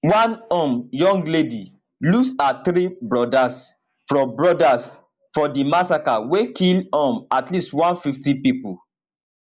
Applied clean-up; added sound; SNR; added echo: neural mask model Resemble Enhance denoiser.